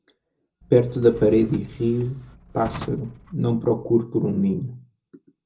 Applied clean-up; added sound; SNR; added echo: none; Drawer open or close; 17 dB; reverberation time 0.2 s.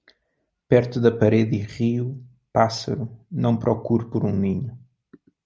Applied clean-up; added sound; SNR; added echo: none; none; none; none.